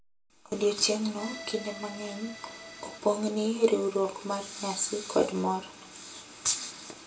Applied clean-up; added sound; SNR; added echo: none; Accordion; 14 dB; reverberation time 0.3 s.